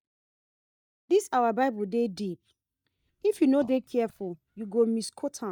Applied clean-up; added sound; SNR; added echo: neural mask model DeepFilterNet 3.